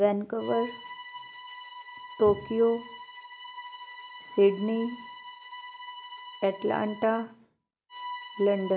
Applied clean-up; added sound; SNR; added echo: none; Bowed string instrument; 13 dB; none.